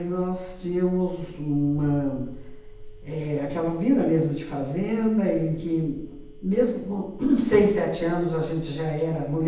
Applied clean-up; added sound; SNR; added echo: none; Telephone; 16 dB; reverberation time 0.9 s.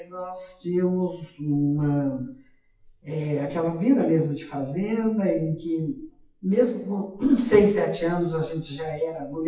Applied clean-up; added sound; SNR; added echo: classical method WPE with log-MMSE.